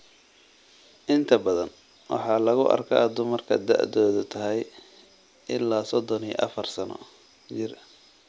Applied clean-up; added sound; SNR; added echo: none; none; none; none.